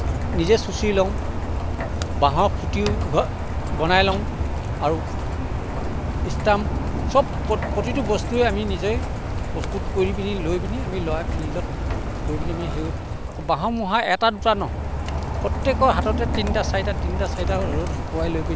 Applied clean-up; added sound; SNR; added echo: none; Rain; 0 dB; none.